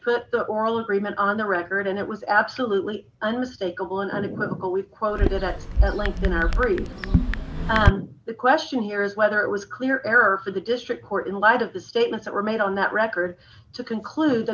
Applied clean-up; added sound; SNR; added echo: none; Chatter / Chirp, tweet / Car passing by / Typing; -1 dB; none.